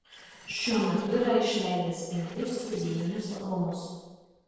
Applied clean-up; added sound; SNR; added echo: neural separator model SepFormer DNS4.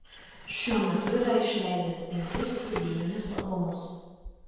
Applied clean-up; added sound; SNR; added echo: none; Drawer open or close; 10 dB; reverberation time 1.2 s.